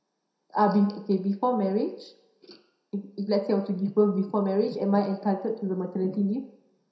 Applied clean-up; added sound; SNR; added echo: none; none; none; reverberation time 0.7 s.